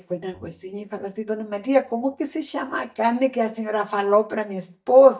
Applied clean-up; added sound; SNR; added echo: neural mask model DeepFilterNet 3.